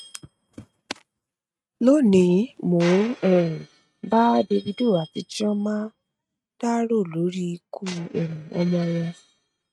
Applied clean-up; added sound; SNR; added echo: neural mask model RNNoise.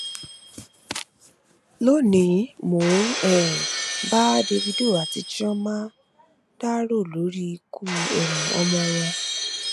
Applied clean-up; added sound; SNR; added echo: none; Shatter; 7 dB; none.